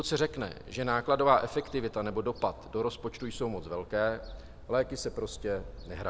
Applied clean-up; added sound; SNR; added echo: none; Gull, seagull / Fowl; 15 dB; none.